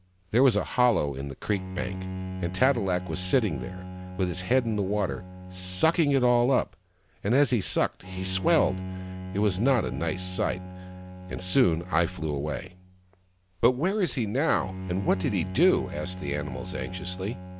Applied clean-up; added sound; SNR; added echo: none; Bowed string instrument; 10 dB; none.